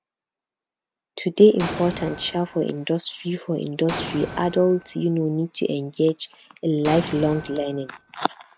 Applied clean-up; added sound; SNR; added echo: none; Explosion; 11 dB; none.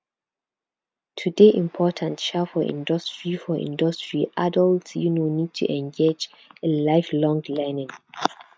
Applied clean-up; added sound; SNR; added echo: none; none; none; none.